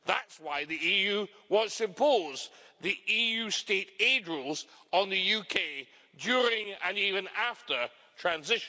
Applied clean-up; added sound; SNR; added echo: none; none; none; none.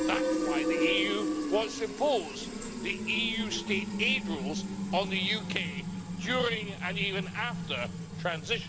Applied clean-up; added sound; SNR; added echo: none; Fill (with liquid); 1 dB; none.